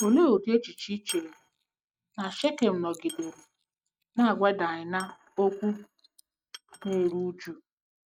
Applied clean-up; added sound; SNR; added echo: neural mask model RNNoise.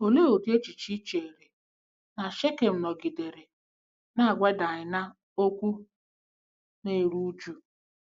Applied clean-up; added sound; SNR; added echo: none; none; none; none.